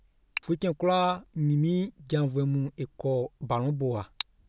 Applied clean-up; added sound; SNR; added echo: none; none; none; none.